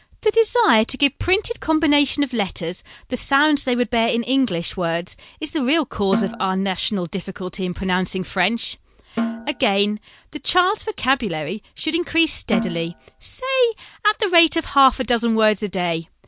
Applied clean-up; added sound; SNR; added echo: none; Snare drum; 9 dB; none.